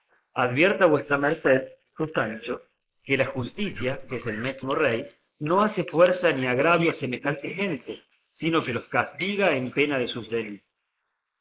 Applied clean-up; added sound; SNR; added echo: neural mask model Resemble Enhance denoiser.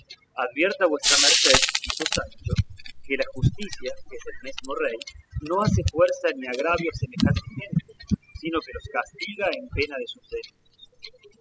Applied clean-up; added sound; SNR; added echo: classical method spectral subtraction.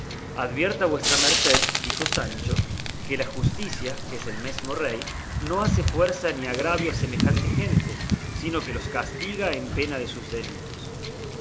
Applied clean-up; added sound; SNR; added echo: none; Wind / Ocean / Boat, Water vehicle + Frying (food); -3 dB; none.